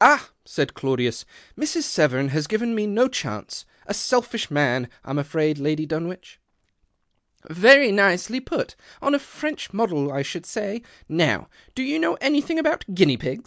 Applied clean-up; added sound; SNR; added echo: none; none; none; none.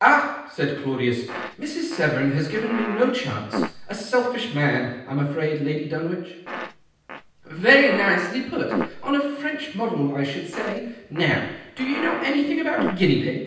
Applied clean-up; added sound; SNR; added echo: none; Fart; 9 dB; reverberation time 0.9 s.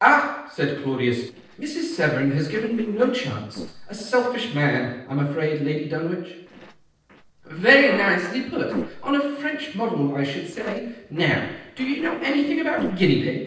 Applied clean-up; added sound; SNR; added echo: neural separator model SepFormer DNS4.